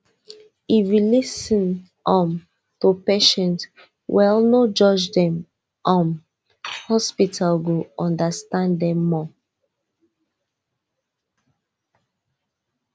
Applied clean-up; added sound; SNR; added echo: none; none; none; none.